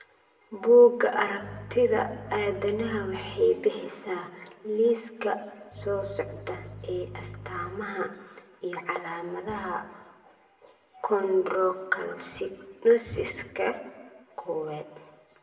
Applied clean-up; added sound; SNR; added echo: none; Bowed string instrument; 16 dB; reverberation time 1.0 s.